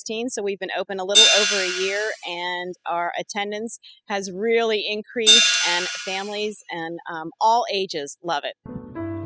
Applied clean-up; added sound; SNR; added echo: classical method spectral subtraction.